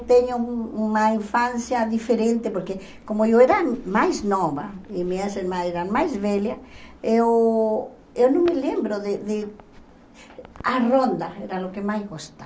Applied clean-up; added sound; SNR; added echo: none; none; none; none.